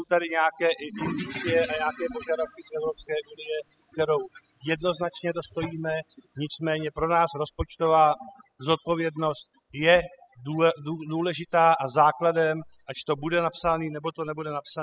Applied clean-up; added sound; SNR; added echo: classical method spectral subtraction.